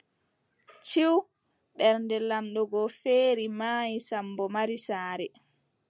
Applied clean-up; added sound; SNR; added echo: none; none; none; none.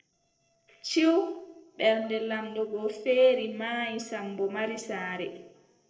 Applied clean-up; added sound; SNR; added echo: neural separator model SepFormer DNS4.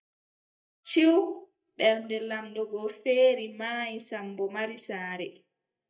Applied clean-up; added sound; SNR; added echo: neural mask model DeepFilterNet 3.